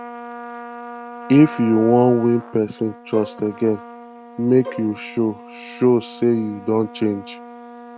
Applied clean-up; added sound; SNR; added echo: none; Trumpet + Bowed string instrument; 15 dB; none.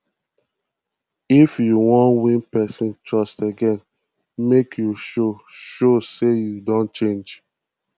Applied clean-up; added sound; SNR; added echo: none; none; none; none.